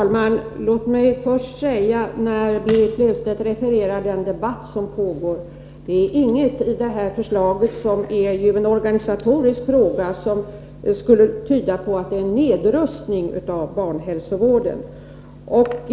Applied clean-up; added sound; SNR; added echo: none; none; none; none.